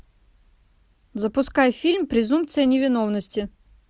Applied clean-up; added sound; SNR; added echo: none; none; none; none.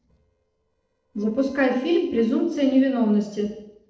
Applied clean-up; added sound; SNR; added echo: neural separator model SepFormer DNS4.